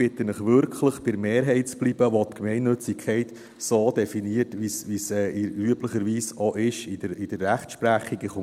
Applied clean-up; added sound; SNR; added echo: none; none; none; none.